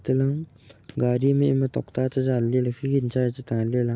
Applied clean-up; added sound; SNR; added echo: none; none; none; none.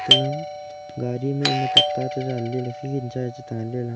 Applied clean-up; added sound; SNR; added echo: none; Doorbell; -3 dB; none.